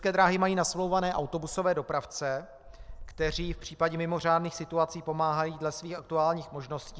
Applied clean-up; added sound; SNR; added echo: none; Gull, seagull; 17 dB; none.